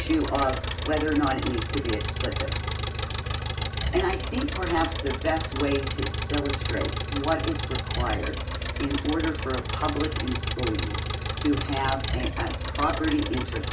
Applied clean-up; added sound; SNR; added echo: none; Engine; 0 dB; reverberation time 0.2 s.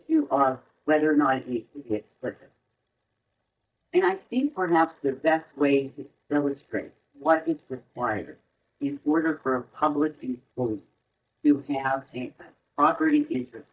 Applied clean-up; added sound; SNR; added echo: neural mask model DeepFilterNet 3.